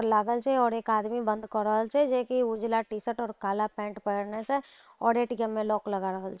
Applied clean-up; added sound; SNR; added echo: neural separator model SepFormer WHAM!.